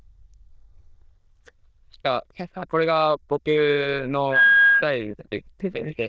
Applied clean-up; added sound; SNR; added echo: neural diffusion model UNIVERSE++.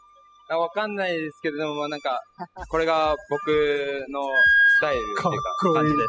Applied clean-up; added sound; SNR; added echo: classical method spectral subtraction.